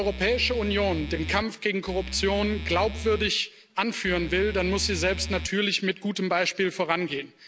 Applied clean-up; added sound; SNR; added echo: none; Musical instrument; 8 dB; none.